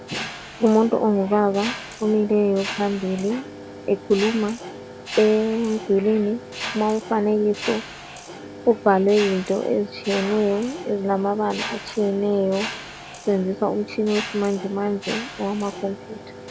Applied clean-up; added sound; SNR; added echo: none; Mechanisms; 12 dB; none.